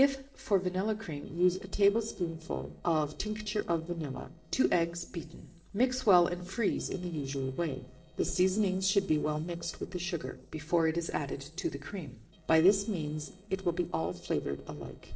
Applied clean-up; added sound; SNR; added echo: neural separator model SepFormer DNS4.